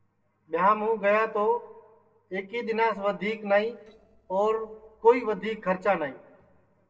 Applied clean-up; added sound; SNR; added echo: neural separator model SepFormer DNS4.